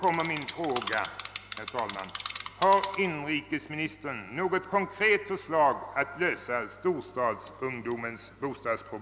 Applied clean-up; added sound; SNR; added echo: none; Insect; 6 dB; none.